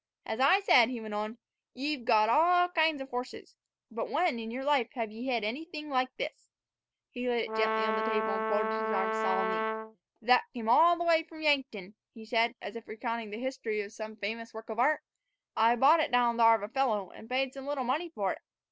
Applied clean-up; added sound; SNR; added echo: none; Brass instrument; 1 dB; none.